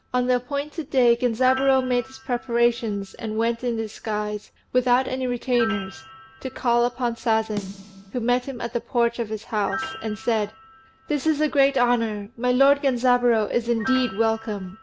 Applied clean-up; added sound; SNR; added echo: none; Snare drum + Piano; 16 dB; none.